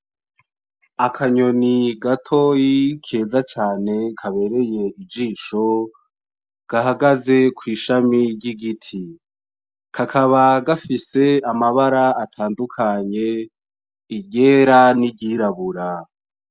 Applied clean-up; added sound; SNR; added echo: none; none; none; none.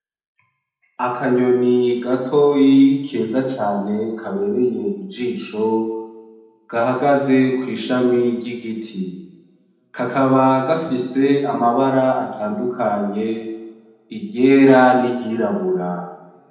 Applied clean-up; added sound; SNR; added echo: none; none; none; reverberation time 0.9 s.